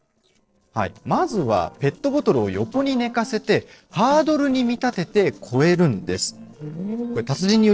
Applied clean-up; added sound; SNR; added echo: neural separator model SepFormer DNS4.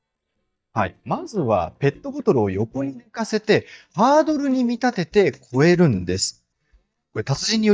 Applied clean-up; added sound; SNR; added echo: neural mask model DeepFilterNet 3.